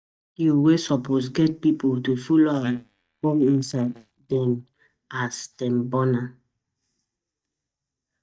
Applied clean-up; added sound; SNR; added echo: neural mask model DeepFilterNet 3.